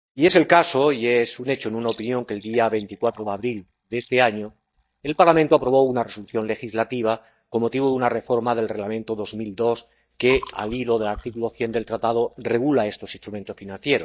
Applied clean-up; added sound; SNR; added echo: neural mask model DeepFilterNet 3.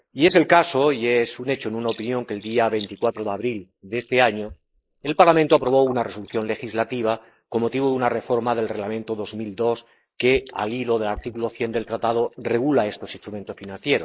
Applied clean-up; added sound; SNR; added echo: neural mask model Resemble Enhance denoiser.